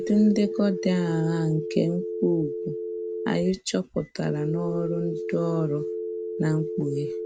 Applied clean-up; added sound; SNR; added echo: none; Telephone; 5 dB; none.